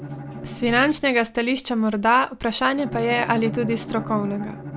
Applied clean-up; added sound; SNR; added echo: none; Bowed string instrument; 12 dB; none.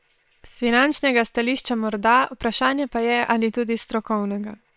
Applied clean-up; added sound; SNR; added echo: neural separator model SepFormer WHAM!.